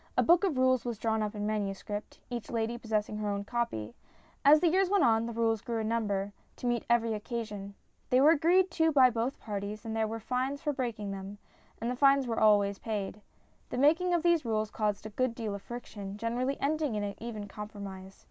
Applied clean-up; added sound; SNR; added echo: none; none; none; none.